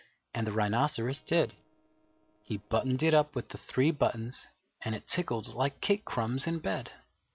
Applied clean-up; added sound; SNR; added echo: neural separator model SepFormer DNS4.